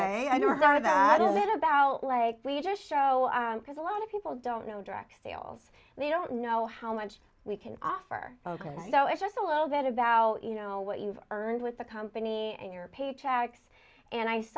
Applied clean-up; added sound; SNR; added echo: none; none; none; none.